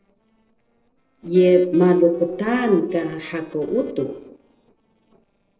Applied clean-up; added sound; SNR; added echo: neural separator model SepFormer DNS4.